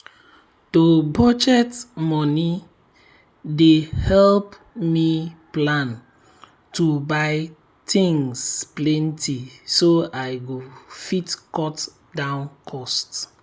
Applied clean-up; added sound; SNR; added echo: none; none; none; none.